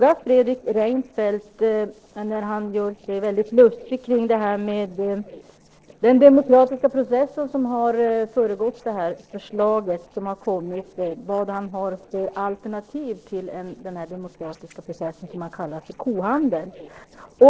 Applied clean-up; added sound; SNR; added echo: neural separator model SepFormer DNS4.